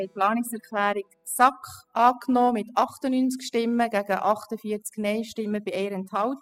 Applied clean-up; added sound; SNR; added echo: classical method spectral subtraction.